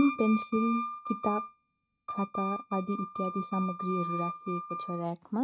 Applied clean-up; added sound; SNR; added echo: neural mask model RNNoise.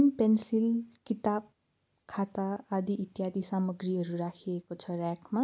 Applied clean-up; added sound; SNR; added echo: none; none; none; none.